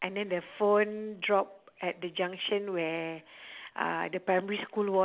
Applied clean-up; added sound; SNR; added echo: none; none; none; none.